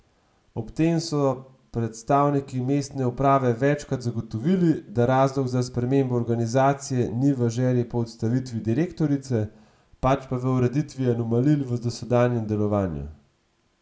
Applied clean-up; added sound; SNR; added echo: none; none; none; none.